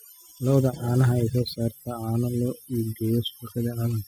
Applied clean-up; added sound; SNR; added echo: classical method spectral subtraction.